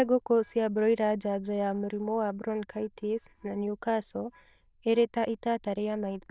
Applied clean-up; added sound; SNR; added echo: neural diffusion model UNIVERSE++.